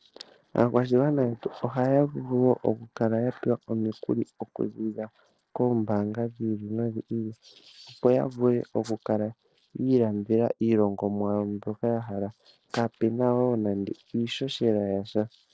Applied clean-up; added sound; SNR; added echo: neural separator model SepFormer DNS4.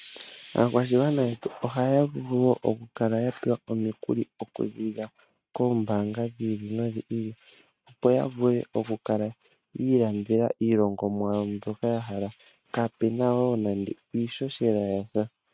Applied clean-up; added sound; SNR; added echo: neural mask model RNNoise.